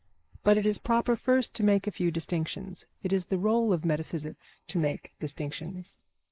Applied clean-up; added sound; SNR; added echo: neural mask model Resemble Enhance denoiser.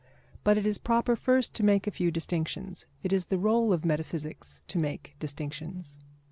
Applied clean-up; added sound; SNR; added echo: none; none; none; none.